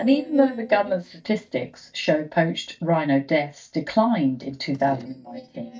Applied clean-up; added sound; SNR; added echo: neural mask model DeepFilterNet 3.